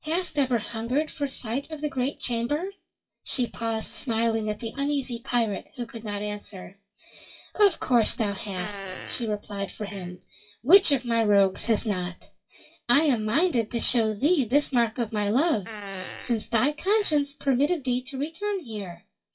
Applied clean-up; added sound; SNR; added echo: classical method WPE with log-MMSE.